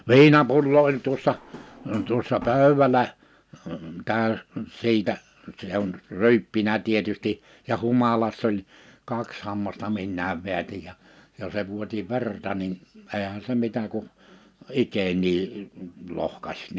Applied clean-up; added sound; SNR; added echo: none; Drawer open or close; 19 dB; none.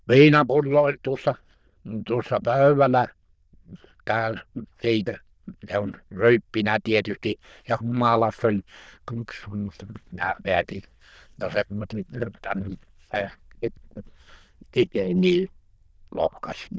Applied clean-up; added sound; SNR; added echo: neural diffusion model UNIVERSE++.